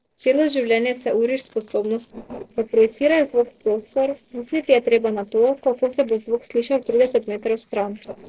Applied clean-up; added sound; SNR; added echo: neural separator model SepFormer DNS4.